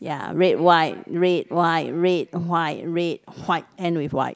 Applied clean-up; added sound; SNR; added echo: none; none; none; none.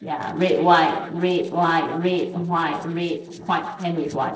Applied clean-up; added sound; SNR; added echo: neural separator model SepFormer DNS4.